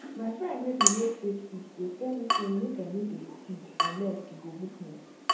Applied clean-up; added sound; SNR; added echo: none; Drip / Water tap, faucet; -1 dB; reverberation time 2.6 s.